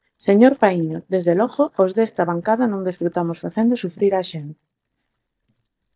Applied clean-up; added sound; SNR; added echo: neural mask model DeepFilterNet 3.